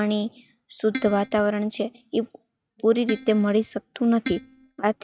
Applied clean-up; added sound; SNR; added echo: neural mask model RNNoise.